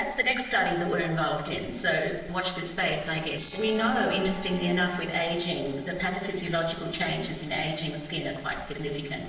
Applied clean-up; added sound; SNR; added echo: neural separator model SepFormer DNS4.